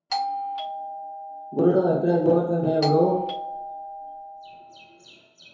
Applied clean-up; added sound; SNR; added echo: none; Doorbell; 7 dB; reverberation time 1.0 s.